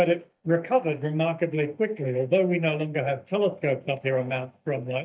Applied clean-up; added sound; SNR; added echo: neural mask model DeepFilterNet 3.